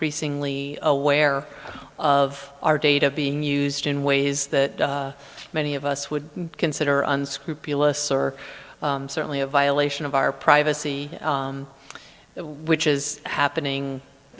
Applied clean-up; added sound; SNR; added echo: none; none; none; none.